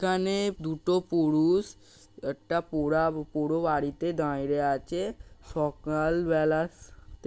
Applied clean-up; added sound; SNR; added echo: none; none; none; none.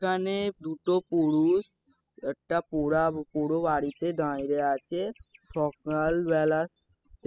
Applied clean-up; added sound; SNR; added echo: classical method spectral subtraction.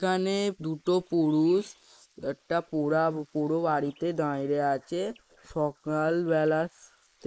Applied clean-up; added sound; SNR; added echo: neural mask model Resemble Enhance denoiser.